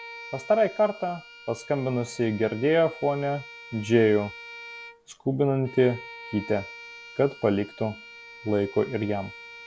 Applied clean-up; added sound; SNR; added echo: none; Bowed string instrument; 17 dB; none.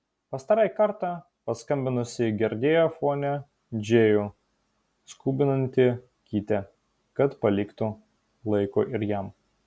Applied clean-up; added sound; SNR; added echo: none; none; none; none.